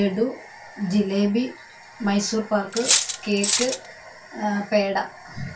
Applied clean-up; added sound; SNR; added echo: none; Cutlery, silverware; -1 dB; reverberation time 0.2 s.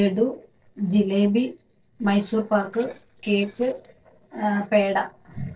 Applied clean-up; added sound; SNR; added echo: neural separator model SepFormer DNS4.